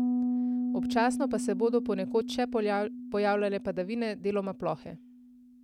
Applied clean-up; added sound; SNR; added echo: none; Piano; 3 dB; none.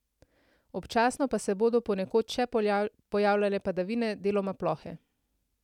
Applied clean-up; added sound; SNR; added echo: none; none; none; none.